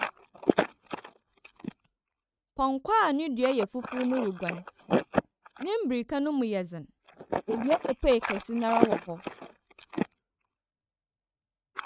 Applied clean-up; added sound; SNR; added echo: neural mask model RNNoise.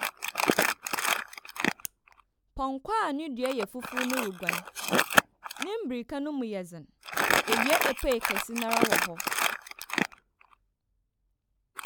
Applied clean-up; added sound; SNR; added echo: none; Crumpling, crinkling; -4 dB; none.